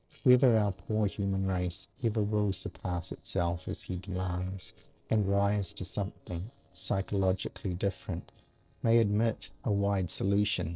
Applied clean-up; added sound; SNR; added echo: neural separator model SepFormer DNS4.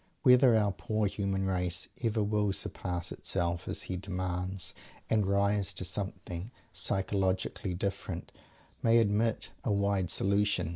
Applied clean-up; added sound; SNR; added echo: none; none; none; none.